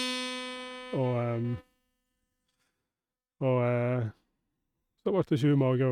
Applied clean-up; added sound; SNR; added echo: neural mask model RNNoise.